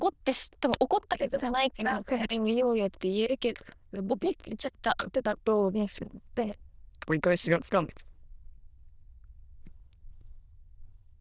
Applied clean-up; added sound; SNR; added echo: neural diffusion model UNIVERSE++.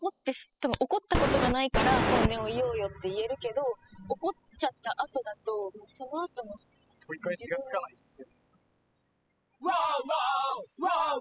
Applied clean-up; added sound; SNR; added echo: classical method spectral subtraction.